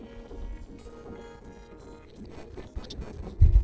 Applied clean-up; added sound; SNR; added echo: neural separator model SepFormer DNS4.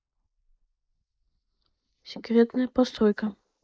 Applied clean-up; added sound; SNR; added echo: neural mask model Resemble Enhance denoiser.